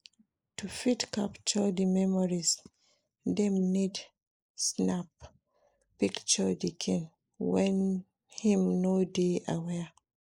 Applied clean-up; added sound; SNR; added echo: neural mask model Resemble Enhance denoiser.